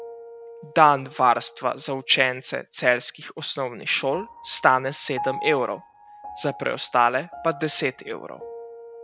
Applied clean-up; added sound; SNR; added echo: none; Piano; 16 dB; none.